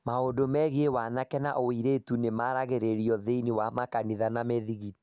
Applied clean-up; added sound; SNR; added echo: none; none; none; none.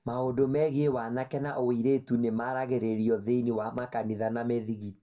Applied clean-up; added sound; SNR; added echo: none; none; none; reverberation time 0.2 s.